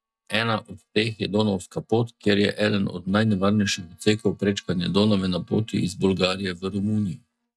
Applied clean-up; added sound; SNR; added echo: neural mask model DeepFilterNet 3.